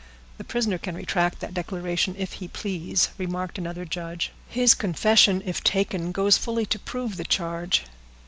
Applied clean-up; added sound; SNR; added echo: none; none; none; none.